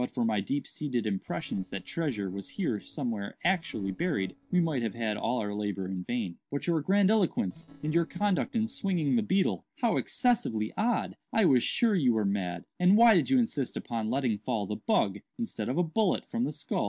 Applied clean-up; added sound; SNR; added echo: neural separator model SepFormer DNS4.